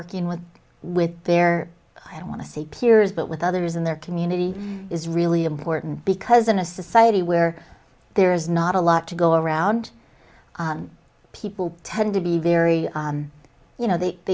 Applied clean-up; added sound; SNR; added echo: none; none; none; none.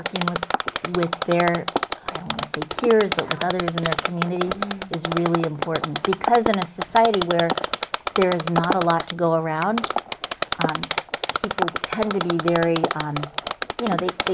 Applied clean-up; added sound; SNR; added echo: none; Mechanisms; 1 dB; none.